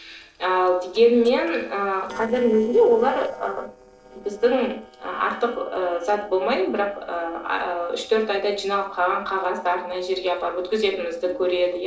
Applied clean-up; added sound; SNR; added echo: neural separator model SepFormer DNS4.